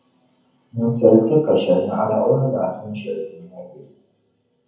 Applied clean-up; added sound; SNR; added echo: none; none; none; reverberation time 0.7 s.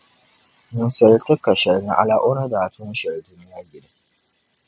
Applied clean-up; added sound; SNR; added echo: none; none; none; none.